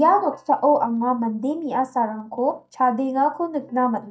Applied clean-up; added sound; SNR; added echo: neural mask model DeepFilterNet 3.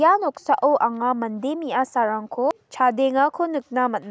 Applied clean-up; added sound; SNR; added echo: none; none; none; none.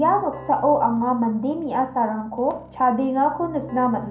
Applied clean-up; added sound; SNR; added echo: none; Keyboard (musical); 19 dB; reverberation time 0.6 s.